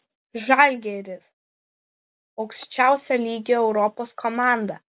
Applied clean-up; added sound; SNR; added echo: none; none; none; none.